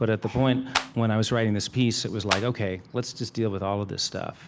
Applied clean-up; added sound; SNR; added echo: none; Clapping; 4 dB; none.